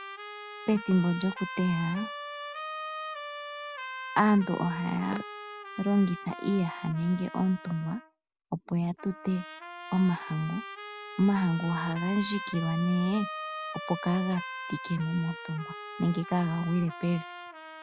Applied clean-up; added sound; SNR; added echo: none; Trumpet; 11 dB; none.